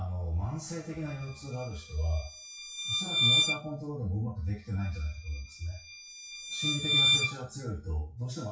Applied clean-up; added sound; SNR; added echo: classical method WPE with log-MMSE.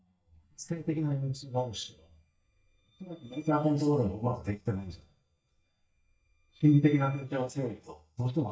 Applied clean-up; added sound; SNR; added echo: neural mask model DeepFilterNet 3.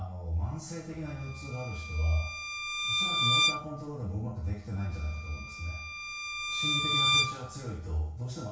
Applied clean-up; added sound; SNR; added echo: none; Bowed string instrument; -2 dB; reverberation time 0.6 s.